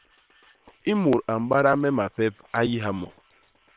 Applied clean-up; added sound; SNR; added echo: neural separator model SepFormer WHAM!.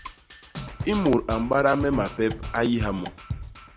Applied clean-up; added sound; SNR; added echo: none; Percussion; 10 dB; none.